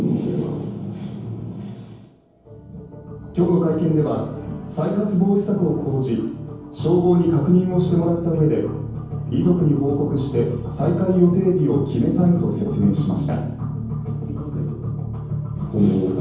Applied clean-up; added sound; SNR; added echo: none; none; none; reverberation time 0.9 s.